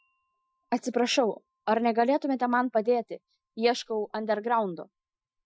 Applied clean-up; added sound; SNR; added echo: classical method Wiener filter.